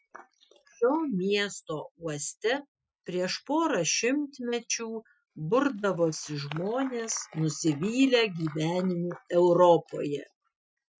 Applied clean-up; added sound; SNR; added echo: classical method Wiener filter.